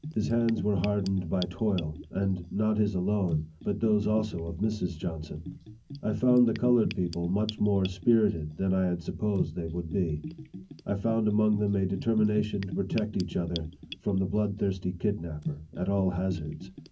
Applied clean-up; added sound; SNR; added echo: none; Bathtub (filling or washing) / Gurgling; 13 dB; reverberation time 0.3 s.